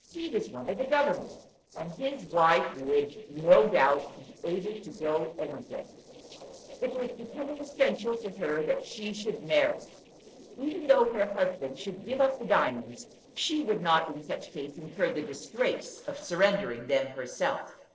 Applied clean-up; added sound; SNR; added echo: neural separator model SepFormer DNS4.